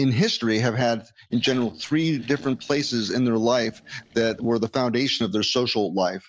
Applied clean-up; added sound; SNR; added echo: neural separator model SepFormer DNS4.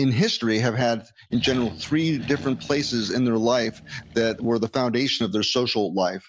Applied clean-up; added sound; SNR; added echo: none; Accelerating, revving, vroom; 17 dB; none.